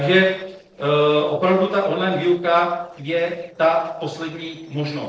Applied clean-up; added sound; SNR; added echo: neural separator model SepFormer DNS4.